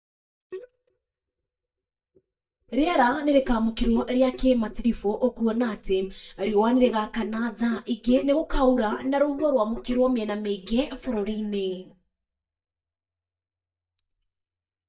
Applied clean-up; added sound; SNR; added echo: neural mask model DeepFilterNet 3.